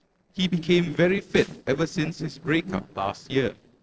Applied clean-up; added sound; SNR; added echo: neural separator model SepFormer DNS4.